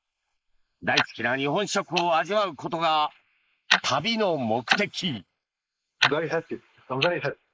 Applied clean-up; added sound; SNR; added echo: neural mask model Resemble Enhance denoiser.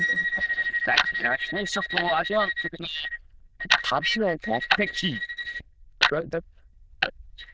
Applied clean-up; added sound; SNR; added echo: neural diffusion model UNIVERSE++.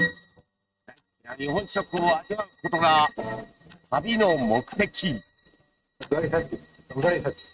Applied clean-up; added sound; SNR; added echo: neural mask model RNNoise.